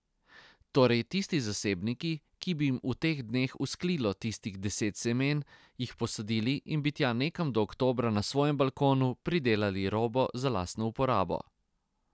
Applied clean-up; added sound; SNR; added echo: none; none; none; none.